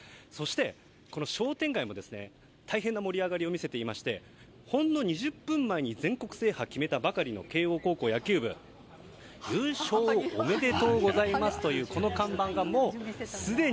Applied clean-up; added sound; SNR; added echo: none; none; none; none.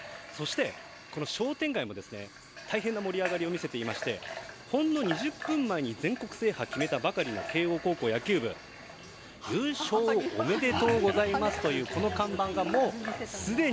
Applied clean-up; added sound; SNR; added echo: none; Water tap, faucet / Water; 12 dB; none.